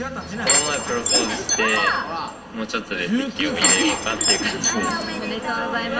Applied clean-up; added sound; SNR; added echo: none; Door / Chime; -1 dB; reverberation time 3.0 s.